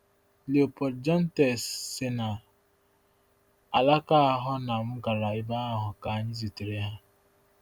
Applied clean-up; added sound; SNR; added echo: none; none; none; none.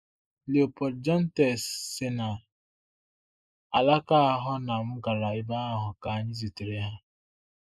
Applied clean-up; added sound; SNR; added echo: neural mask model Resemble Enhance denoiser.